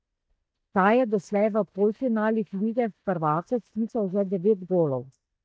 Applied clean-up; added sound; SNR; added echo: neural mask model DeepFilterNet 3.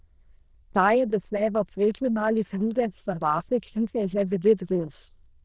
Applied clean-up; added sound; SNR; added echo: neural diffusion model UNIVERSE++.